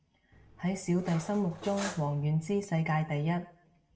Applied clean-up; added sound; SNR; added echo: none; Cutlery, silverware; 14 dB; reverberation time 0.5 s.